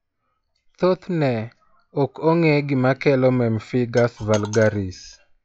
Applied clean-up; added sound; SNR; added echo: classical method log-MMSE.